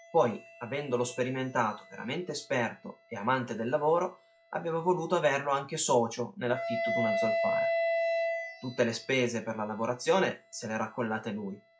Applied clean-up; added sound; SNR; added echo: classical method log-MMSE.